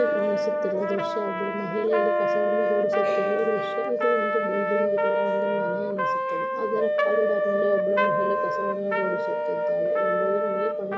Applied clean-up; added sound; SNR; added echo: none; Trumpet + Wind instrument, woodwind instrument; -4 dB; none.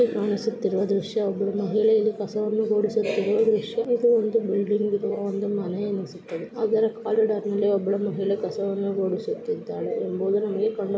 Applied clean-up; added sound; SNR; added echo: none; none; none; none.